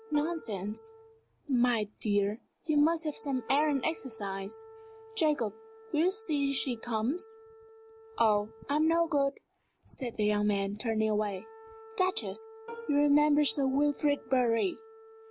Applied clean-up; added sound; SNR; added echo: none; Wind instrument, woodwind instrument + Plucked string instrument; 19 dB; none.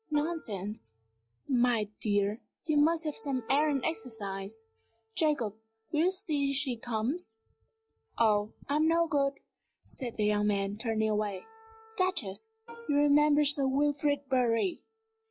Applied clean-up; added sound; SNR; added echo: classical method log-MMSE.